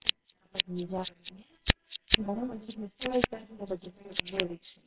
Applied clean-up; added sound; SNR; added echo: neural separator model SepFormer WHAMR!.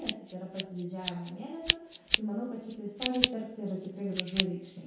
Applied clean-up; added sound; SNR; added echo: none; Scissors; -1 dB; reverberation time 0.8 s.